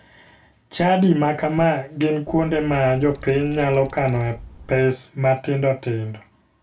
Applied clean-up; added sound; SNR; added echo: none; Wind; 19 dB; reverberation time 0.2 s.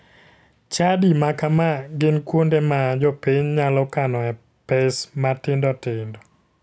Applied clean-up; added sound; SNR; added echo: none; none; none; none.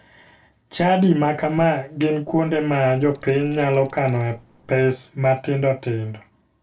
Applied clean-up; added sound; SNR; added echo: neural separator model SepFormer DNS4.